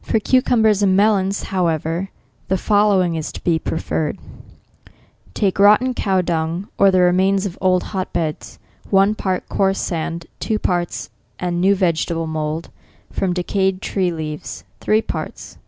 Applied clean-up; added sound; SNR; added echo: none; none; none; none.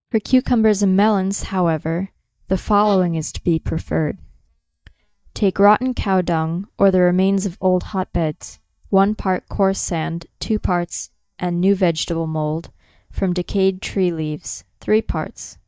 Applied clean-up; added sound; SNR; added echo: neural mask model DeepFilterNet 3.